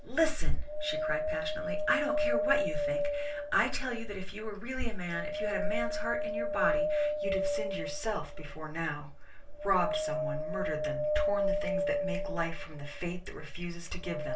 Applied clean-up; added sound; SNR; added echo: none; Wind; 2 dB; reverberation time 0.2 s.